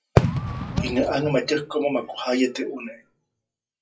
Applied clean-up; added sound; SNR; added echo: classical method WPE with log-MMSE.